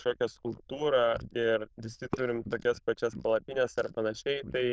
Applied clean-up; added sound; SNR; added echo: neural diffusion model UNIVERSE++.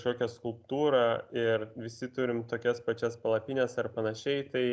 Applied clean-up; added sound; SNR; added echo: none; none; none; none.